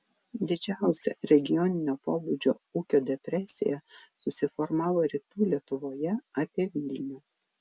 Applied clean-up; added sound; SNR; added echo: none; none; none; none.